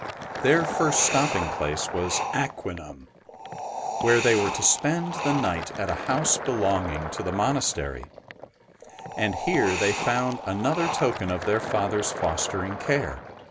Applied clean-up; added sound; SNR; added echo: none; Fill (with liquid) + Wind; 5 dB; none.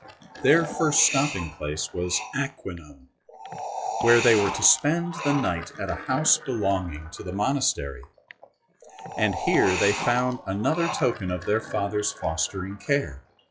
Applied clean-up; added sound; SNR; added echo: classical method log-MMSE.